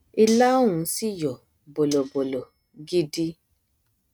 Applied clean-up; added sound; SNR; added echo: neural mask model RNNoise.